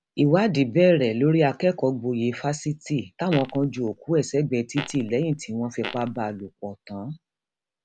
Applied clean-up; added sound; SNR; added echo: none; Fart; 14 dB; none.